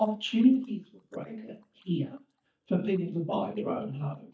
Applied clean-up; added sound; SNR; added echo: neural mask model DeepFilterNet 3.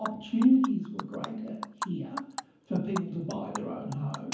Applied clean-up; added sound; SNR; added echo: none; Animal; 11 dB; reverberation time 0.7 s.